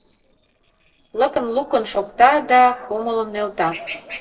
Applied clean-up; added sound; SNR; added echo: neural separator model SepFormer DNS4.